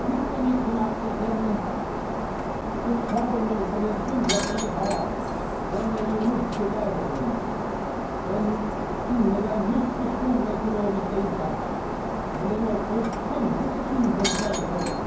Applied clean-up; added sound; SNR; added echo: none; Shatter; 1 dB; reverberation time 0.9 s.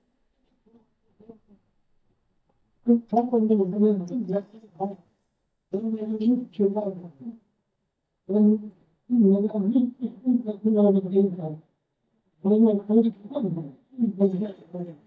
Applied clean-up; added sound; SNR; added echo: neural mask model DeepFilterNet 3.